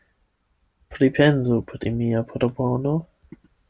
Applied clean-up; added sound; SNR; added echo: none; none; none; none.